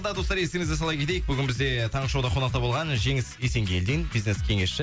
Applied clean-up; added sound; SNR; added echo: none; none; none; none.